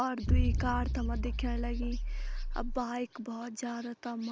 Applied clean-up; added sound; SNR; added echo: none; Explosion; -4 dB; none.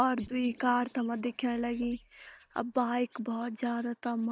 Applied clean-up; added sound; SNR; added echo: neural mask model DeepFilterNet 3.